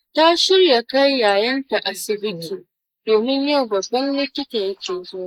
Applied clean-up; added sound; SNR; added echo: neural mask model Resemble Enhance denoiser.